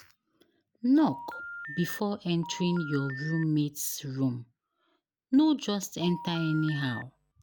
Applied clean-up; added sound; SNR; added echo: none; Telephone; 12 dB; none.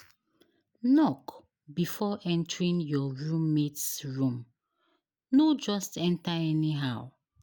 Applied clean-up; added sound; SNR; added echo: none; none; none; none.